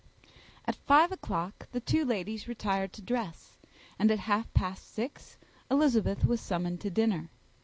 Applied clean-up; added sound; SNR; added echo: none; none; none; none.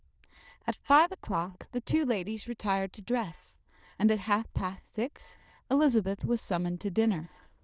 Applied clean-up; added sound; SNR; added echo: neural diffusion model UNIVERSE++.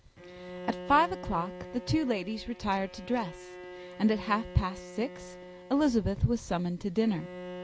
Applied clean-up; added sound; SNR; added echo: none; Bowed string instrument; 14 dB; none.